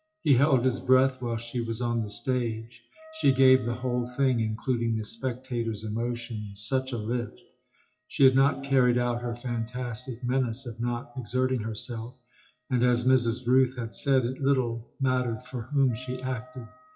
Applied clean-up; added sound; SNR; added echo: classical method WPE with log-MMSE.